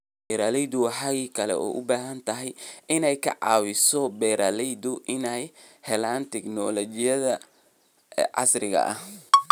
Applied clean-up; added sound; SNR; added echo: none; none; none; none.